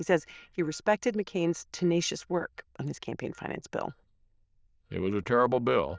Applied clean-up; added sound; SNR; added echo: neural diffusion model UNIVERSE++.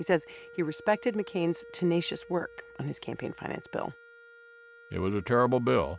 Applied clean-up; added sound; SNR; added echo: none; Wind instrument, woodwind instrument; 20 dB; none.